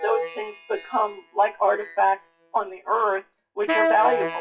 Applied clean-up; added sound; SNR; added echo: classical method WPE with log-MMSE.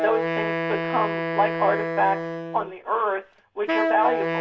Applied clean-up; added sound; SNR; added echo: none; Wind instrument, woodwind instrument; 2 dB; reverberation time 0.2 s.